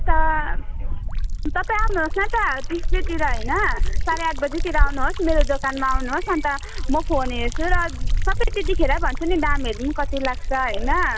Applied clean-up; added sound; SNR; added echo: none; Liquid; -3 dB; none.